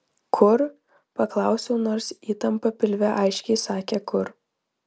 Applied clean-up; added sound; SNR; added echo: none; none; none; none.